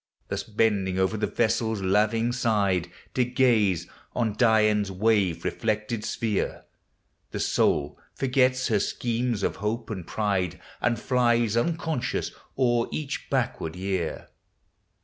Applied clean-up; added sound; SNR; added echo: none; none; none; none.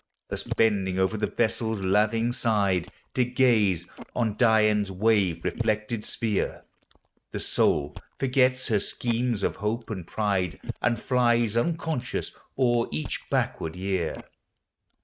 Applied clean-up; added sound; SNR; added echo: neural mask model RNNoise.